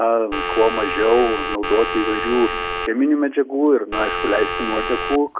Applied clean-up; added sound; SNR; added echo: none; Telephone; 4 dB; none.